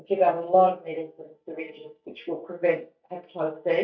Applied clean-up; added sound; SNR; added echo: neural mask model DeepFilterNet 3.